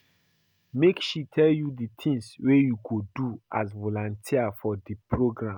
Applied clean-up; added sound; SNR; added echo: none; none; none; none.